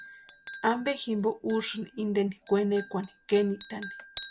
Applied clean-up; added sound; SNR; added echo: none; Chink, clink; 2 dB; none.